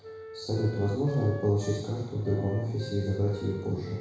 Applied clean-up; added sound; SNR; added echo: none; Wind instrument, woodwind instrument; 15 dB; reverberation time 1.1 s.